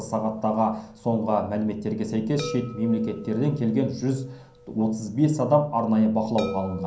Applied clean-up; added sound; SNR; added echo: none; Chime; 16 dB; reverberation time 0.6 s.